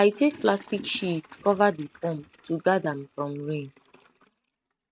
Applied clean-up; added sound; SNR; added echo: neural mask model RNNoise.